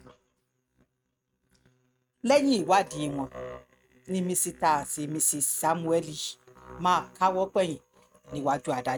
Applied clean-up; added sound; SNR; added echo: neural mask model RNNoise.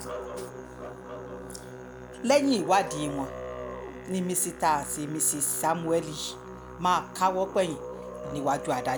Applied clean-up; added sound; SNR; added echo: none; Musical instrument; 10 dB; none.